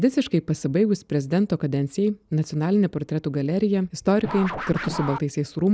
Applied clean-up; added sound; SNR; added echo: none; Scratching (performance technique); 12 dB; none.